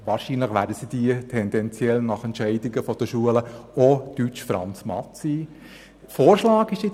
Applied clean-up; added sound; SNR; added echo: none; none; none; none.